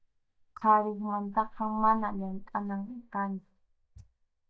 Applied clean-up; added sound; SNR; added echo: neural mask model DeepFilterNet 3.